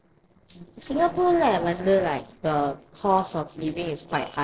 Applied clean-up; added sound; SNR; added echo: neural separator model SepFormer DNS4.